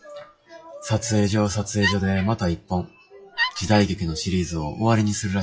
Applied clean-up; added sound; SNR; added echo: classical method WPE with log-MMSE.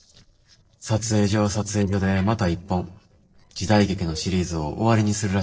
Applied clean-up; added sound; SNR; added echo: neural separator model SepFormer DNS4.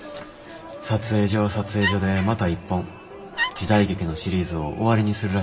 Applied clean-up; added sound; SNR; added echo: none; Wood; 5 dB; reverberation time 0.6 s.